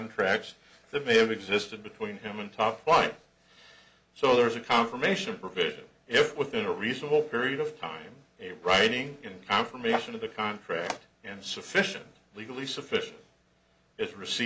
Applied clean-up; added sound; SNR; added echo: none; none; none; none.